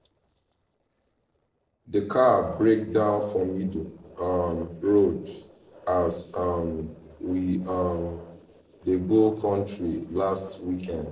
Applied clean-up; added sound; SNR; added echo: neural separator model SepFormer DNS4.